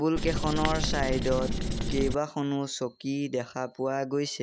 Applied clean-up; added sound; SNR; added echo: none; Writing; 0 dB; none.